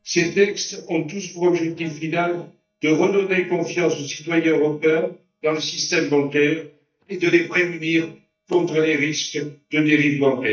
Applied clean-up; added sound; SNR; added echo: neural mask model DeepFilterNet 3.